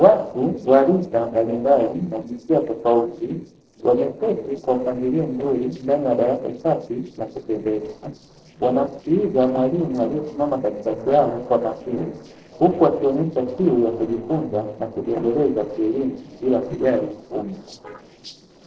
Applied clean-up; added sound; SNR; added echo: neural separator model SepFormer DNS4.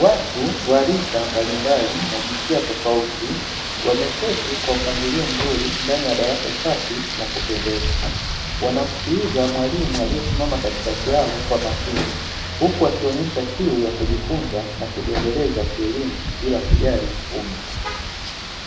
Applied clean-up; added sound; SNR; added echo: none; Rain; 2 dB; reverberation time 0.6 s.